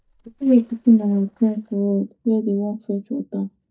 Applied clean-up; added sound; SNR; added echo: neural mask model DeepFilterNet 3.